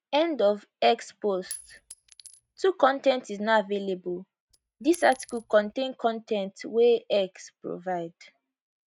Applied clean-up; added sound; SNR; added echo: neural mask model RNNoise.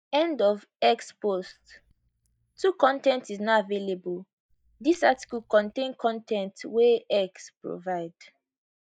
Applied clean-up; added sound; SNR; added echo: neural mask model DeepFilterNet 3.